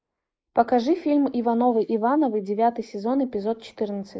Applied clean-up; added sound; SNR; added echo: neural mask model Resemble Enhance denoiser.